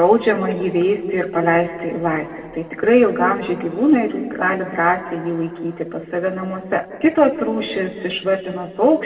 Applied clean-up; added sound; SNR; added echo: none; none; none; reverberation time 1.8 s.